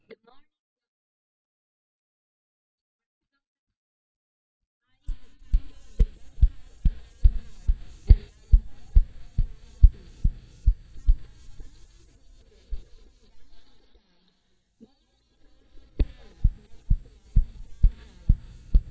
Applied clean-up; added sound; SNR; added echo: neural mask model DeepFilterNet 3.